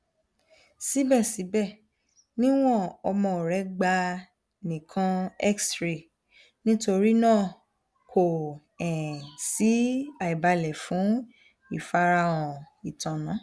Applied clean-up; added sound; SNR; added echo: none; none; none; none.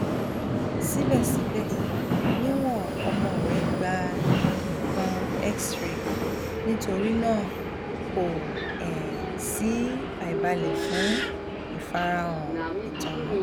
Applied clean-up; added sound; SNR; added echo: none; Subway, metro, underground; -3 dB; none.